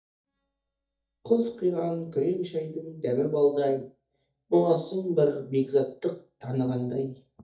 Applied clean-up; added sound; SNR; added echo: neural mask model DeepFilterNet 3.